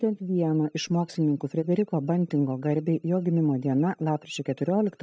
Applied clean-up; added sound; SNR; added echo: neural mask model DeepFilterNet 3.